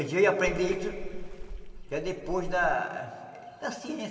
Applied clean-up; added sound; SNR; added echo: none; Water / Splash, splatter; 6 dB; reverberation time 2.9 s.